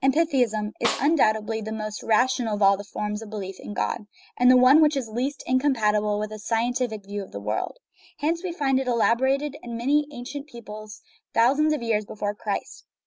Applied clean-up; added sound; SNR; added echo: none; Snare drum; 8 dB; none.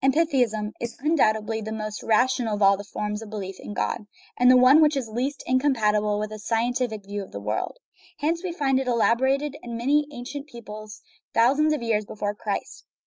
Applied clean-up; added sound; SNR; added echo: neural mask model DeepFilterNet 3.